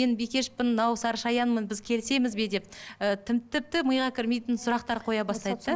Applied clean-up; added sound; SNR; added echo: none; none; none; none.